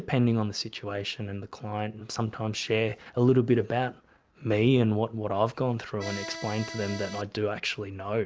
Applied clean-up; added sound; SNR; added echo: none; Accordion; 11 dB; none.